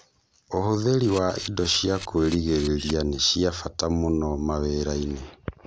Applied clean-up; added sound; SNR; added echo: none; Camera; 16 dB; none.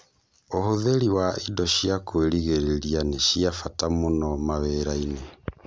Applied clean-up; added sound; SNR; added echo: none; none; none; none.